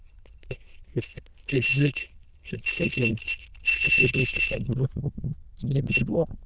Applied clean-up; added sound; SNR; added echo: neural diffusion model UNIVERSE++.